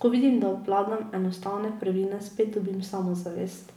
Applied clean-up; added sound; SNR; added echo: none; none; none; none.